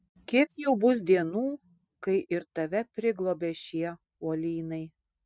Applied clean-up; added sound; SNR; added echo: none; none; none; none.